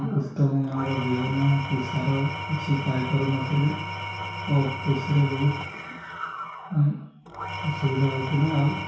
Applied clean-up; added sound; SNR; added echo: none; Engine / Tools; 8 dB; reverberation time 0.6 s.